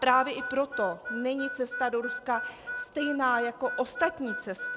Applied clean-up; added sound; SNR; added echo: none; Harmonica; 8 dB; none.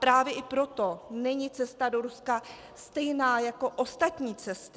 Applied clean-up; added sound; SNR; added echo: none; none; none; none.